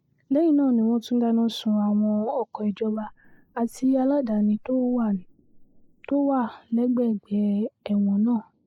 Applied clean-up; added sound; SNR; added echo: neural mask model Resemble Enhance denoiser.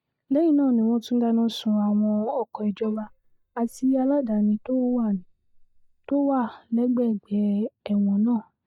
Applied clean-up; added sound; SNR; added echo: neural mask model DeepFilterNet 3.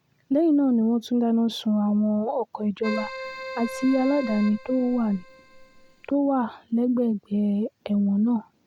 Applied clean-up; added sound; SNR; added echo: none; Keyboard (musical); 13 dB; none.